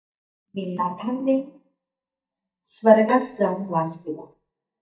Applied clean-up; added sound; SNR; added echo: neural mask model DeepFilterNet 3.